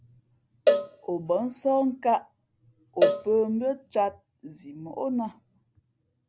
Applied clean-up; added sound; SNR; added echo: none; Cowbell; 1 dB; none.